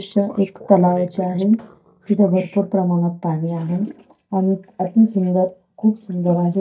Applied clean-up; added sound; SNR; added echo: neural mask model DeepFilterNet 3.